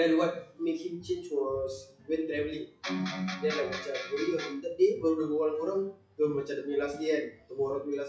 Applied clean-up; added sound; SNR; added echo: classical method log-MMSE.